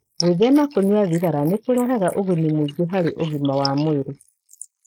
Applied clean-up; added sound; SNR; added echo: neural mask model Resemble Enhance denoiser.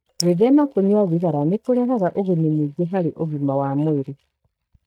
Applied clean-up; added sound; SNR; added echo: neural mask model DeepFilterNet 3.